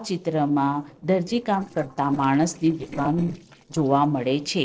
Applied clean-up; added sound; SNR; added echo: neural separator model SepFormer DNS4.